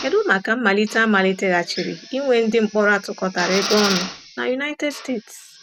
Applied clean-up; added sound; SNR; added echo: none; Drill; 11 dB; none.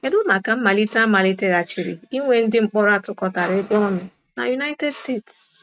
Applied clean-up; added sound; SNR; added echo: neural mask model RNNoise.